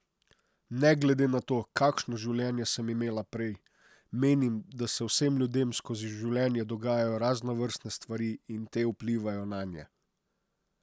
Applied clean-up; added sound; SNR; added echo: none; none; none; none.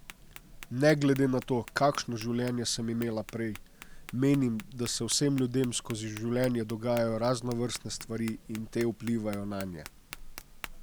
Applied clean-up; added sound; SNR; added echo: none; Tap; 17 dB; none.